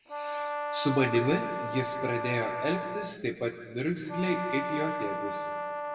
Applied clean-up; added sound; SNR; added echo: none; Brass instrument; 3 dB; reverberation time 2.1 s.